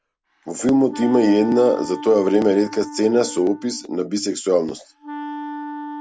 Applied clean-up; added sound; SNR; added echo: none; Wind instrument, woodwind instrument; 14 dB; none.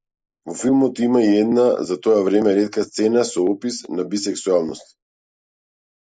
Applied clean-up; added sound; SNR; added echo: neural mask model Resemble Enhance denoiser.